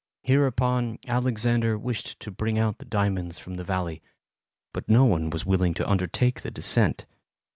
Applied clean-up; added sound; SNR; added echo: none; none; none; none.